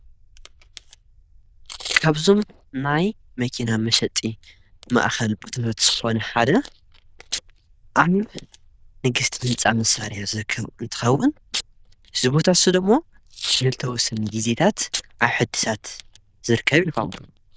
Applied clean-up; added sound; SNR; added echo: neural diffusion model UNIVERSE++.